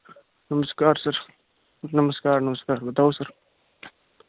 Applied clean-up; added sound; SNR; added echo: none; none; none; none.